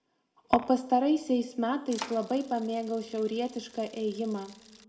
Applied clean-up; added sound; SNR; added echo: none; Bicycle; 18 dB; reverberation time 0.7 s.